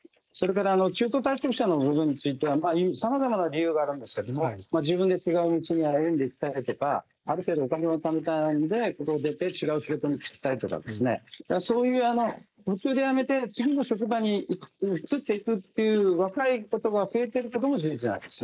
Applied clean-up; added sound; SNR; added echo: neural mask model Resemble Enhance denoiser.